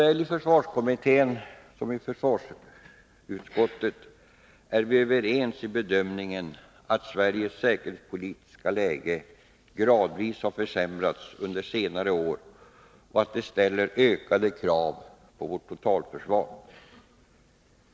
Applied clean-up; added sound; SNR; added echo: none; none; none; none.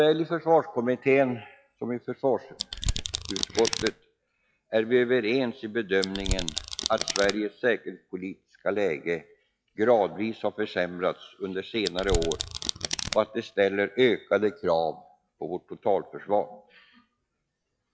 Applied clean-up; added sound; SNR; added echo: classical method log-MMSE.